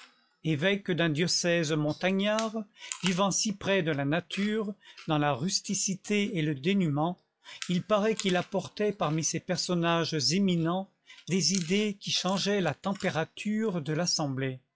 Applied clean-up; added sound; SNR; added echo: classical method log-MMSE.